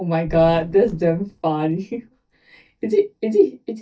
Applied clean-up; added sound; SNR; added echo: neural mask model DeepFilterNet 3.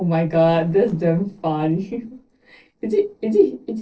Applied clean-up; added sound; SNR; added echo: neural separator model SepFormer DNS4.